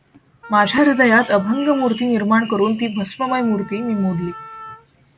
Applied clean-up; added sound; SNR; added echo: none; Wind instrument, woodwind instrument; 20 dB; none.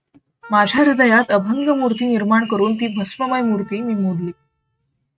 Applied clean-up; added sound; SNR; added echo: neural mask model RNNoise.